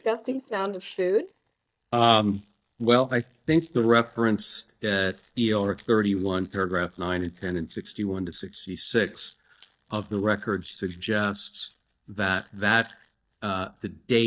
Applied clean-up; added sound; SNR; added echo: neural mask model DeepFilterNet 3.